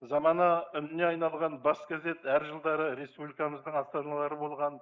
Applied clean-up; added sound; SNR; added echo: neural mask model Resemble Enhance denoiser.